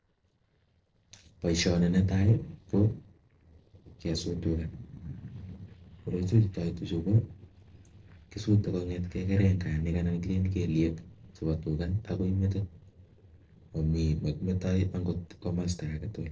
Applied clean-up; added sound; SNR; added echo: neural separator model SepFormer DNS4.